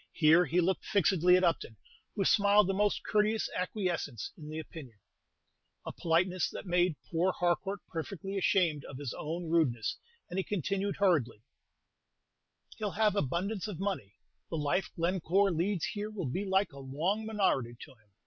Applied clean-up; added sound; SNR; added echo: none; none; none; none.